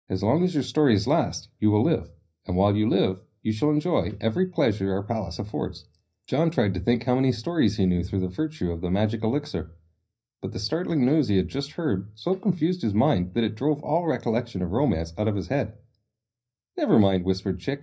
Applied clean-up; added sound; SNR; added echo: neural mask model DeepFilterNet 3.